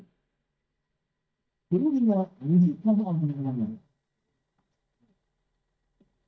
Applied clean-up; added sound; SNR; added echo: neural mask model DeepFilterNet 3.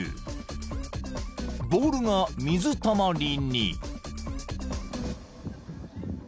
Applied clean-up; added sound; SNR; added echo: none; none; none; none.